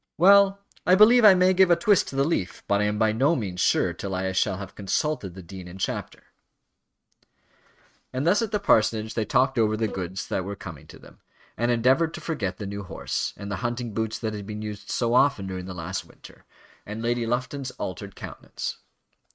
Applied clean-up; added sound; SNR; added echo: neural mask model RNNoise.